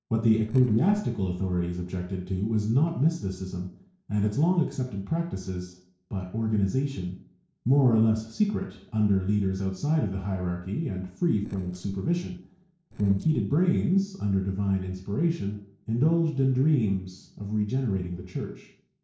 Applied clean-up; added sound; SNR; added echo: neural separator model SepFormer DNS4.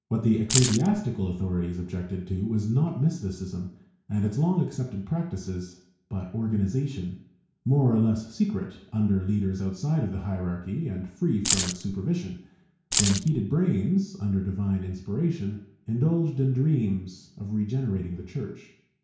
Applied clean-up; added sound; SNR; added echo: none; Keys jangling; 0 dB; reverberation time 0.6 s.